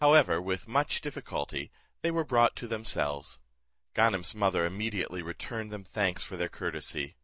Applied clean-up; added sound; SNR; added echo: none; none; none; none.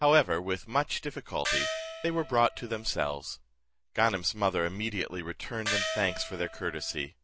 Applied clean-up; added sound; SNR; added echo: none; Gong; 5 dB; none.